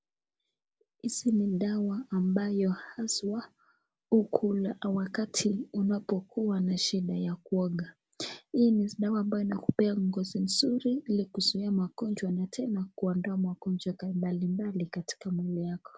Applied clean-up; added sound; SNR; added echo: none; none; none; none.